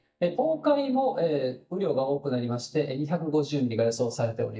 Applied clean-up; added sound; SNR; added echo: neural mask model DeepFilterNet 3.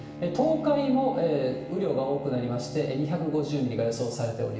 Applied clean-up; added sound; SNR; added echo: none; Bowed string instrument; 11 dB; reverberation time 0.8 s.